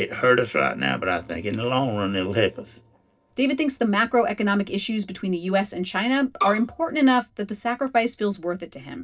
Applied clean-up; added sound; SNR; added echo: neural separator model SepFormer DNS4.